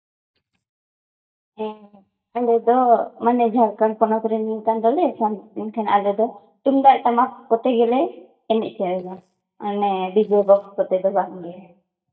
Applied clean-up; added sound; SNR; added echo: neural mask model DeepFilterNet 3.